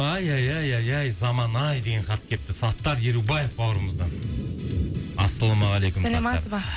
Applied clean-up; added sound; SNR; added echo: none; Thunder / Cricket; 10 dB; none.